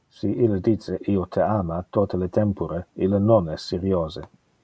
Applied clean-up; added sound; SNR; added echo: none; none; none; none.